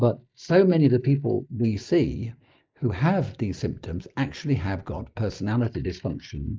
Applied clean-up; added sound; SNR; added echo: neural mask model Resemble Enhance denoiser.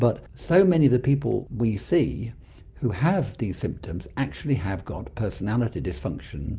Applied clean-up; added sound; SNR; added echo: none; none; none; none.